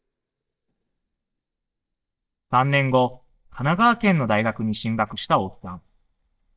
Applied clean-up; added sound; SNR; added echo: neural mask model DeepFilterNet 3.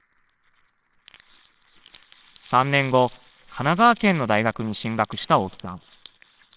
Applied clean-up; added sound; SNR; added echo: neural separator model SepFormer WHAMR!.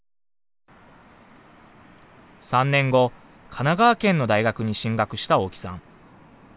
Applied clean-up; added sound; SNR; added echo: none; none; none; none.